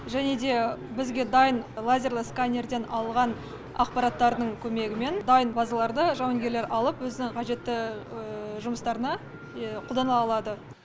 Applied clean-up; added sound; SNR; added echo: none; none; none; none.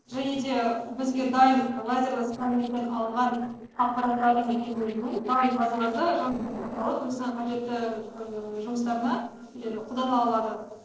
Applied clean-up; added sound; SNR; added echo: neural separator model SepFormer DNS4.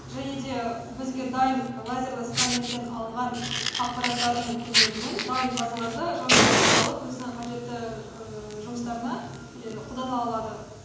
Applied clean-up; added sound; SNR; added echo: none; Fire; -1 dB; reverberation time 1.0 s.